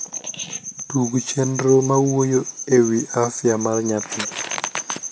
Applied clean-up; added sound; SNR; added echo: none; none; none; none.